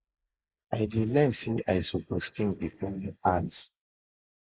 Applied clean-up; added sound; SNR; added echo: neural mask model Resemble Enhance denoiser.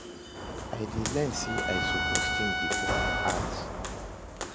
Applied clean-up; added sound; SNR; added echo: none; Walk, footsteps + Trumpet; -5 dB; none.